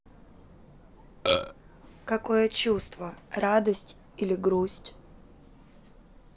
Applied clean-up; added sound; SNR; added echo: none; Burping, eructation; -3 dB; none.